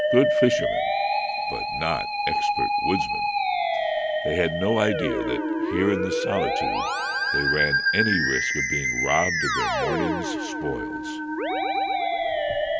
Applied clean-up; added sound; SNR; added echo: none; Musical instrument; -4 dB; none.